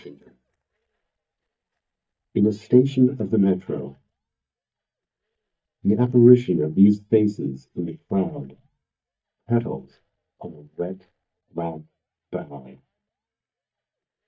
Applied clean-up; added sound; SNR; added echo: neural mask model DeepFilterNet 3.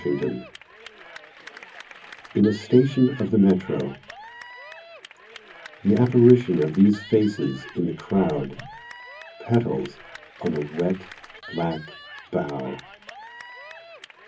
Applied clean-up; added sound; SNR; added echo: none; Cheering / Clapping; 19 dB; reverberation time 0.3 s.